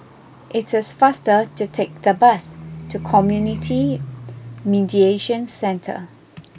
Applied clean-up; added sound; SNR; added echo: none; Livestock, farm animals, working animals; 13 dB; none.